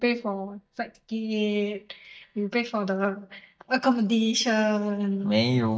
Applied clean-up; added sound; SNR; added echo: neural mask model DeepFilterNet 3.